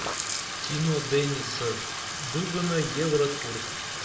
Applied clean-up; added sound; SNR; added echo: none; Bathtub (filling or washing); 4 dB; reverberation time 0.7 s.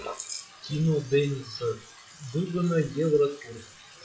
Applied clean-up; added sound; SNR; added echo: classical method WPE with log-MMSE.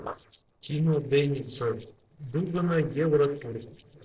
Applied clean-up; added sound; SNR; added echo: neural separator model SepFormer DNS4.